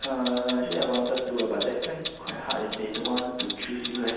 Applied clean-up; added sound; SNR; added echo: none; Clock; 7 dB; reverberation time 1.2 s.